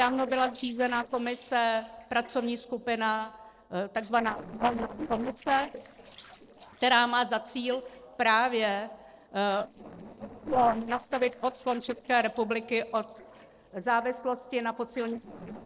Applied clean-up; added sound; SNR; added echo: neural separator model SepFormer DNS4.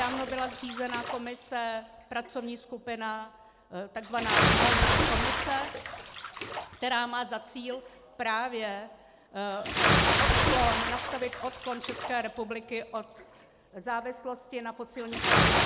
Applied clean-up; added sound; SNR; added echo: none; Bathtub (filling or washing) / Splash, splatter; -4 dB; none.